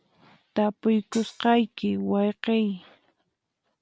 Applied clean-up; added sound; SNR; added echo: none; Hi-hat; 18 dB; none.